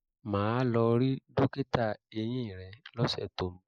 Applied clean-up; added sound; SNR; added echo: neural mask model Resemble Enhance denoiser.